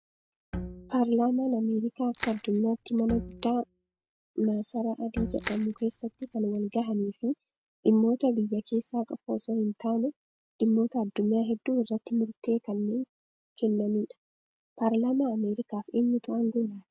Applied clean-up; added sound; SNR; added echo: none; Bowed string instrument + Crushing; 12 dB; none.